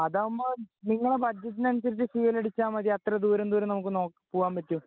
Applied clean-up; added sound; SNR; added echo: none; none; none; none.